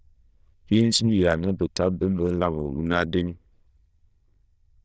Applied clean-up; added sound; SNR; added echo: neural diffusion model UNIVERSE++.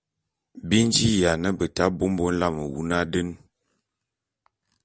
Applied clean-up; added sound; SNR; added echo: none; none; none; none.